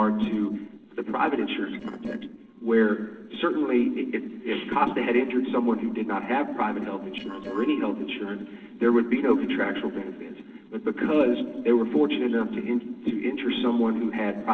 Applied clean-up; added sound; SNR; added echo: neural separator model SepFormer DNS4.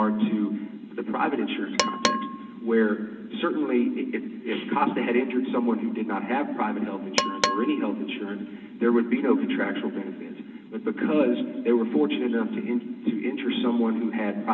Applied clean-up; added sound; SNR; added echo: none; Percussion; 5 dB; reverberation time 1.3 s.